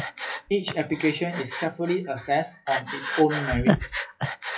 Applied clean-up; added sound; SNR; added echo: classical method WPE with log-MMSE.